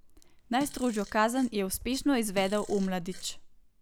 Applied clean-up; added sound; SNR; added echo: none; Fart; 19 dB; none.